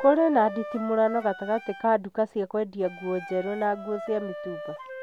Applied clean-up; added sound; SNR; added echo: none; Wind instrument, woodwind instrument; 13 dB; none.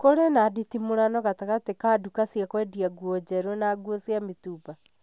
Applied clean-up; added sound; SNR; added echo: none; none; none; none.